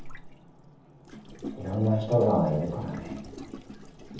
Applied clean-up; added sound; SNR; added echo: none; Gurgling; 11 dB; reverberation time 0.7 s.